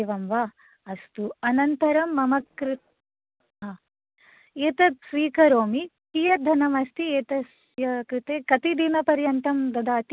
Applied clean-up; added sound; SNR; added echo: none; none; none; none.